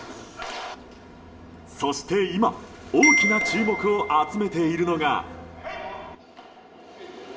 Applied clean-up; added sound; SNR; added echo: none; Marimba, xylophone; 2 dB; reverberation time 0.6 s.